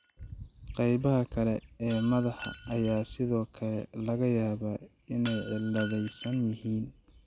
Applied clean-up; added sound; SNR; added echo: none; Shatter; 17 dB; none.